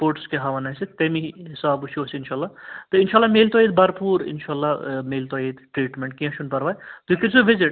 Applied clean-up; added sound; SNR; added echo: none; none; none; none.